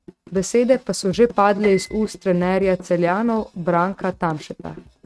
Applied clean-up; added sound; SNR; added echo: neural mask model RNNoise.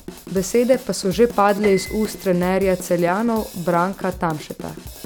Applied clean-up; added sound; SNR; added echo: none; Drum / Drum kit + Piano; 16 dB; none.